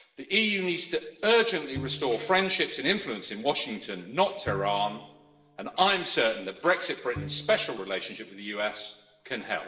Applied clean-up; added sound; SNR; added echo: none; Bowed string instrument; 17 dB; reverberation time 0.9 s.